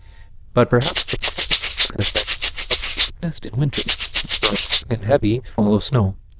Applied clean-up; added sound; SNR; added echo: neural diffusion model UNIVERSE++.